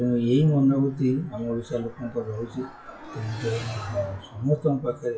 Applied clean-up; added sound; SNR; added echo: classical method WPE with log-MMSE.